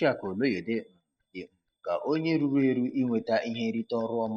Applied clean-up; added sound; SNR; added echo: neural mask model DeepFilterNet 3.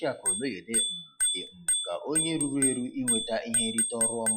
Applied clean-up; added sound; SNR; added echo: classical method log-MMSE.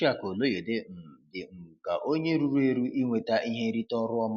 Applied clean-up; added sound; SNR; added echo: none; none; none; none.